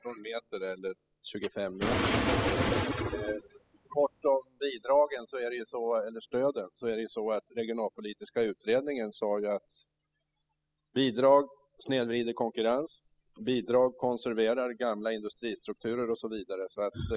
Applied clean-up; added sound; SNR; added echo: classical method spectral subtraction.